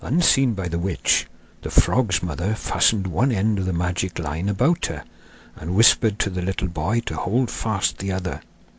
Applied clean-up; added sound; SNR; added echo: none; none; none; none.